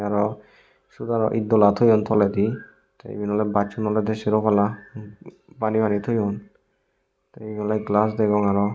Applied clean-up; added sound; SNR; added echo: none; none; none; none.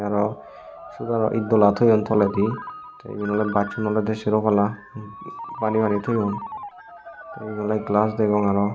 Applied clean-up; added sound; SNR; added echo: none; Ringtone; 15 dB; none.